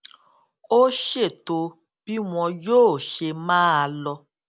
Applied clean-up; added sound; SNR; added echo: none; none; none; none.